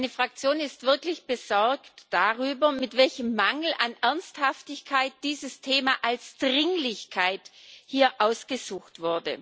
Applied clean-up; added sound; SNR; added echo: none; none; none; none.